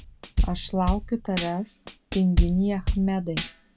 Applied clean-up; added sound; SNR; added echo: none; Drum / Drum kit; 1 dB; none.